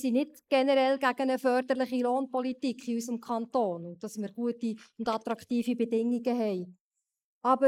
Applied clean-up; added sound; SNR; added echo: neural mask model Resemble Enhance denoiser.